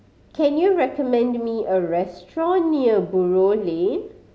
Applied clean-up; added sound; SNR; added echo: none; none; none; none.